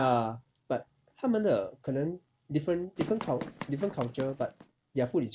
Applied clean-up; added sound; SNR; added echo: none; Run; 11 dB; none.